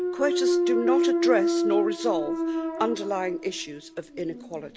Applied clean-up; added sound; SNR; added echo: none; Thump, thud; -3 dB; none.